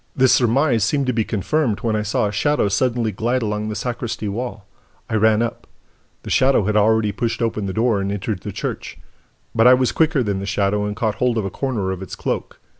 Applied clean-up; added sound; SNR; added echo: none; none; none; none.